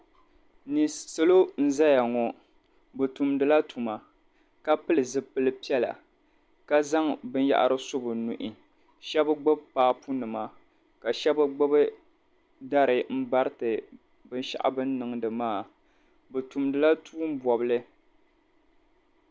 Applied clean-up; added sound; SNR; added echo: none; none; none; none.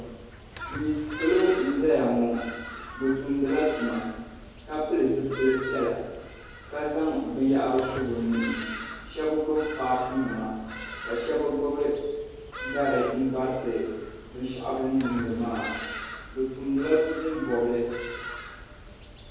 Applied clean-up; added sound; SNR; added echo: none; Bird vocalization, bird call, bird song; 11 dB; reverberation time 1.3 s.